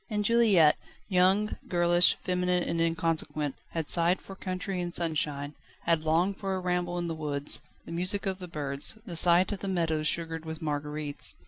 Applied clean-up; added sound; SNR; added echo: none; none; none; none.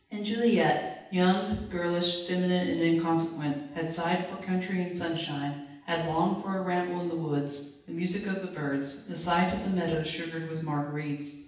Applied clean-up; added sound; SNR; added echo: none; none; none; reverberation time 0.9 s.